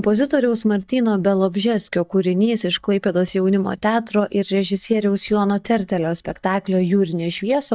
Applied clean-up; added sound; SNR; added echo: neural mask model DeepFilterNet 3.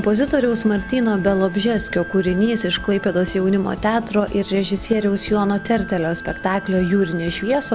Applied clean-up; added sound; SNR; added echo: none; Wind instrument, woodwind instrument; 17 dB; none.